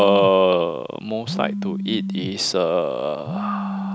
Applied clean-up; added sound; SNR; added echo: none; Telephone; 8 dB; none.